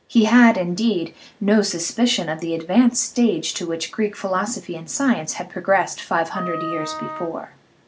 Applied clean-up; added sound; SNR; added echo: none; Wind instrument, woodwind instrument; 10 dB; none.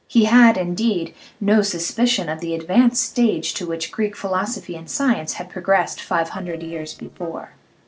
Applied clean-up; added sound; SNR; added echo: neural separator model SepFormer DNS4.